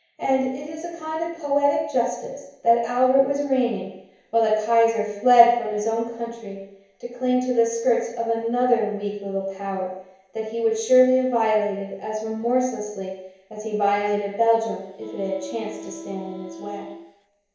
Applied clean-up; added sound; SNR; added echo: none; Wind instrument, woodwind instrument; 15 dB; reverberation time 1.0 s.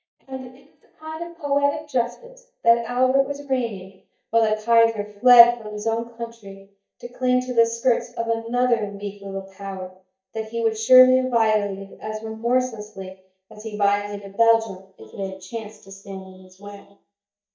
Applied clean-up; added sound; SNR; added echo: neural mask model DeepFilterNet 3.